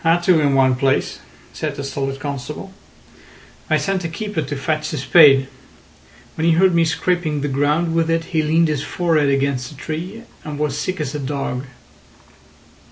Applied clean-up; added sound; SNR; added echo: none; none; none; none.